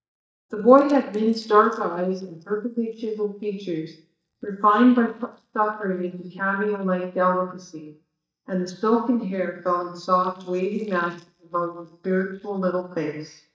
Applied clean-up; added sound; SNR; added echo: neural mask model DeepFilterNet 3.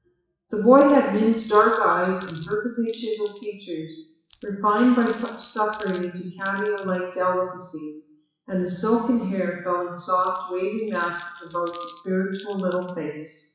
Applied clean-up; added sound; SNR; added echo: classical method WPE with log-MMSE.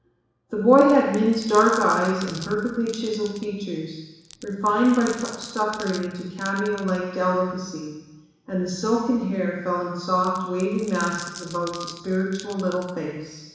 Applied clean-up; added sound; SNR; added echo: none; Glass; 19 dB; reverberation time 1.1 s.